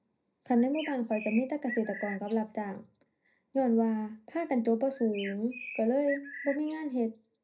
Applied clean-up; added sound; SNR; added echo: none; Bird; 14 dB; reverberation time 0.4 s.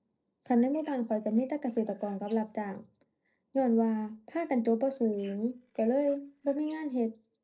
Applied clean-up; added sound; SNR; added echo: neural separator model SepFormer DNS4.